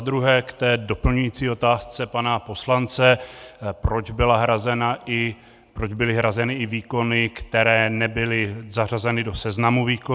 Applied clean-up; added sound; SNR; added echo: none; none; none; none.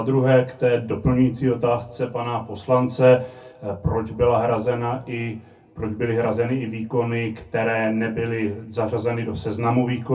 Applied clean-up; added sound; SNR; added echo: none; none; none; reverberation time 0.3 s.